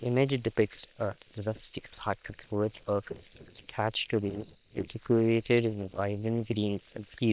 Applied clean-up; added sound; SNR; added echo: neural separator model SepFormer WHAM!.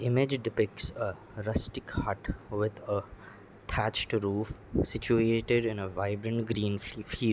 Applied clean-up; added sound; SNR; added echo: none; none; none; none.